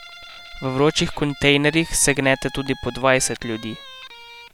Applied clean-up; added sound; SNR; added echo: none; Guitar; 19 dB; none.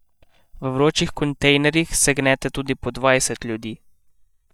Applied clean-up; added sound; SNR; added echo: neural mask model DeepFilterNet 3.